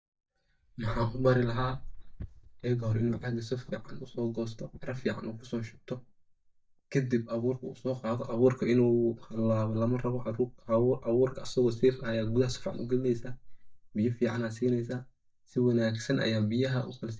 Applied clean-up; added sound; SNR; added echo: neural mask model DeepFilterNet 3.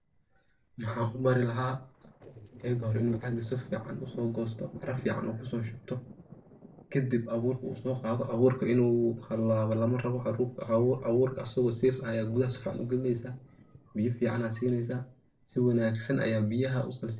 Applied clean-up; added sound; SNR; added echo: neural separator model SepFormer DNS4.